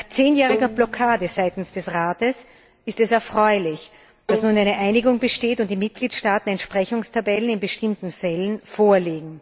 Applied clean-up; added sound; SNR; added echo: none; Bowed string instrument; 9 dB; none.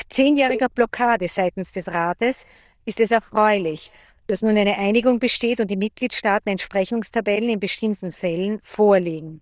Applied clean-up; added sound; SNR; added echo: neural diffusion model UNIVERSE++.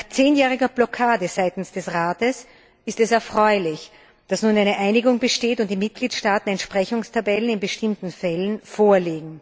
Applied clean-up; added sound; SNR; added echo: none; none; none; none.